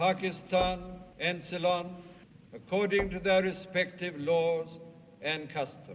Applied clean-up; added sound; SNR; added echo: none; Knock / Wood / Percussion; 15 dB; none.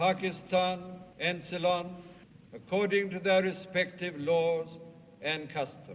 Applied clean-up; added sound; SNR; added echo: none; none; none; none.